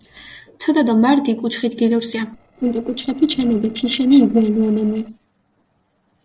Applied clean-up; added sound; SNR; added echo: neural separator model SepFormer DNS4.